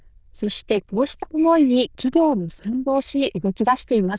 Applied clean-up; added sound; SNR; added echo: neural diffusion model UNIVERSE++.